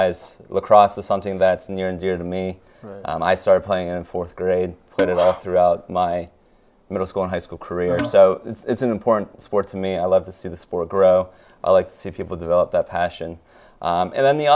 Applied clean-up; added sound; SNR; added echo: none; Percussion; 11 dB; none.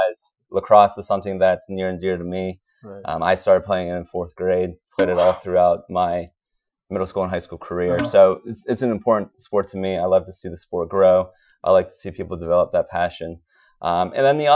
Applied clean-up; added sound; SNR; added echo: classical method Wiener filter.